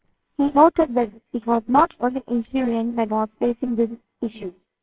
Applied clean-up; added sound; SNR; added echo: neural separator model SepFormer WHAMR!.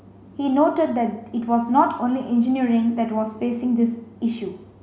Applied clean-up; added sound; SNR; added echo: none; none; none; none.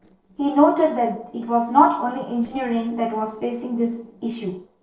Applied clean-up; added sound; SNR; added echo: neural separator model SepFormer DNS4.